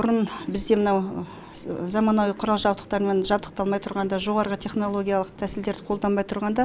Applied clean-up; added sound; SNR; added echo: none; none; none; none.